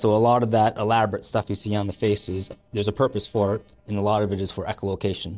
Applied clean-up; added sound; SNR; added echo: neural separator model SepFormer DNS4.